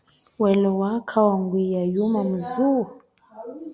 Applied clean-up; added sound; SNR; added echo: none; none; none; none.